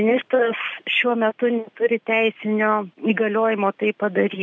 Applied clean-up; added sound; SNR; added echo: none; none; none; none.